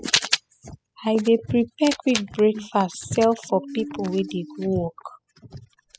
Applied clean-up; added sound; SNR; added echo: classical method spectral subtraction.